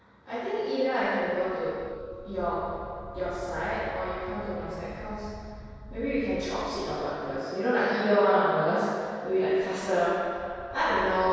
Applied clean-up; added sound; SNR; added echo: none; Wind; 18 dB; reverberation time 2.2 s.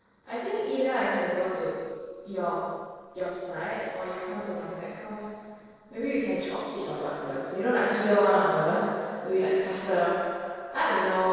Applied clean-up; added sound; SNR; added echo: neural separator model SepFormer DNS4.